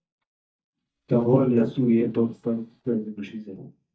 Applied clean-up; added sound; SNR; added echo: neural mask model DeepFilterNet 3.